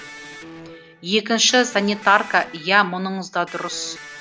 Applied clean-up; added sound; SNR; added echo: none; Electric guitar; 18 dB; none.